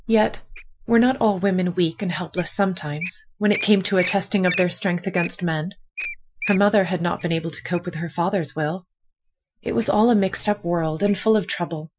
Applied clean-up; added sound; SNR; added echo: classical method Wiener filter.